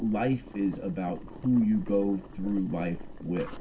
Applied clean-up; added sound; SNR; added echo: none; Boiling; 13 dB; reverberation time 0.2 s.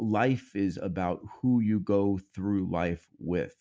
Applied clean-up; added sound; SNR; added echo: none; none; none; none.